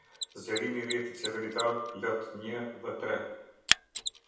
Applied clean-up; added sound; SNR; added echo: none; Mechanisms; 2 dB; reverberation time 0.9 s.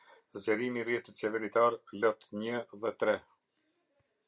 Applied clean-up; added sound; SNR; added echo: none; none; none; none.